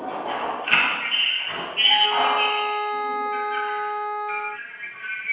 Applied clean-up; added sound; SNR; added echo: none; Wind instrument, woodwind instrument; 2 dB; reverberation time 1.2 s.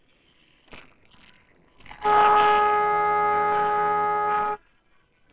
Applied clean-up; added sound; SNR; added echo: neural separator model SepFormer WHAMR!.